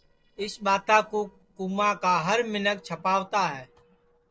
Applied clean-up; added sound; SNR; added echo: neural separator model SepFormer DNS4.